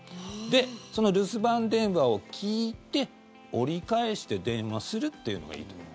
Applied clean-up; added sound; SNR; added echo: none; none; none; none.